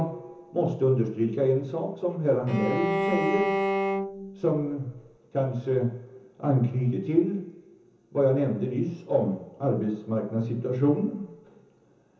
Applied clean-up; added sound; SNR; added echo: none; Bowed string instrument; 1 dB; reverberation time 0.7 s.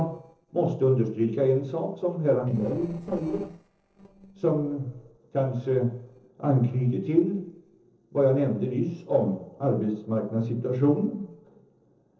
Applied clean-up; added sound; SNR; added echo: neural separator model SepFormer DNS4.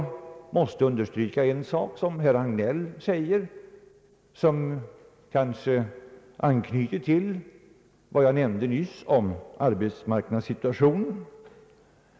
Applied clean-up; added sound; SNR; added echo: none; none; none; none.